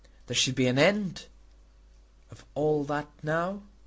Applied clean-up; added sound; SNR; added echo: none; none; none; none.